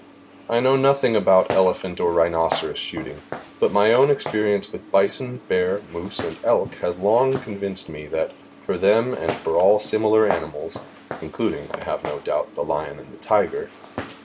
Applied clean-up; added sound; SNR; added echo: none; Walk, footsteps; 14 dB; none.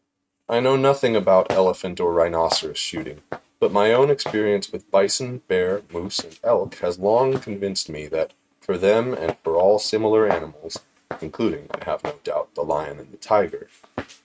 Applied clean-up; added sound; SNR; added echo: neural mask model RNNoise.